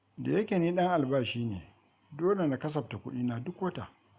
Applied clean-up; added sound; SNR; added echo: none; none; none; none.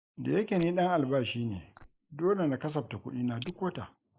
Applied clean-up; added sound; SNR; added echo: neural mask model Resemble Enhance denoiser.